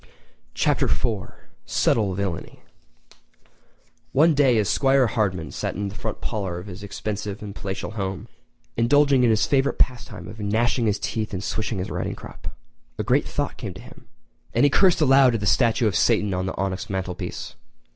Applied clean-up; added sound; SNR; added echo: none; none; none; none.